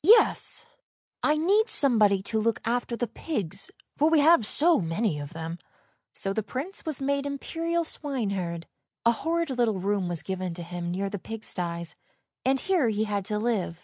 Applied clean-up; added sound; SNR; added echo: none; none; none; none.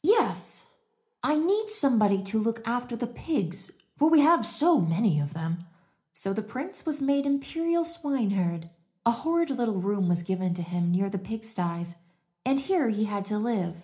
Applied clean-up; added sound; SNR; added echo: none; none; none; reverberation time 0.4 s.